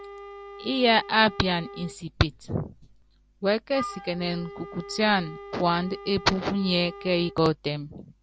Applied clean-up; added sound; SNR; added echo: none; Wind instrument, woodwind instrument; 16 dB; none.